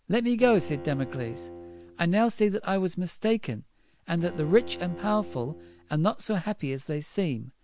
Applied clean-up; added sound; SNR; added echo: none; Bowed string instrument; 17 dB; none.